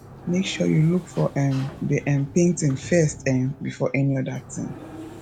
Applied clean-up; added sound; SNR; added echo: none; Sliding door; 17 dB; none.